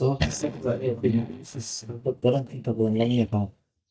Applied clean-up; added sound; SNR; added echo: neural mask model DeepFilterNet 3.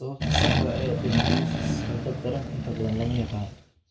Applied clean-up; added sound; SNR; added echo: none; Accelerating, revving, vroom; -4 dB; reverberation time 0.2 s.